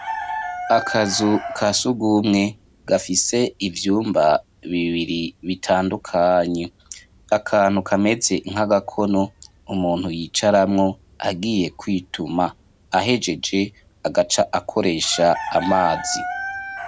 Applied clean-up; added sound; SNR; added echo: none; Chicken, rooster; 14 dB; none.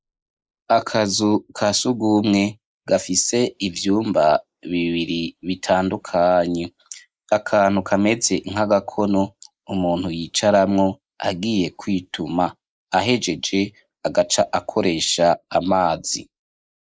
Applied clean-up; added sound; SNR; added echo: neural mask model Resemble Enhance denoiser.